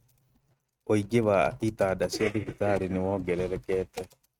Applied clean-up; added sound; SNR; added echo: neural mask model RNNoise.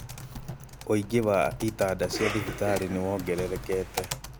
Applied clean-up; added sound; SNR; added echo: none; Typing + Cough; 8 dB; none.